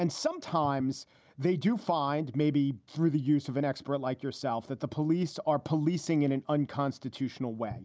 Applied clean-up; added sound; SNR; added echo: none; none; none; none.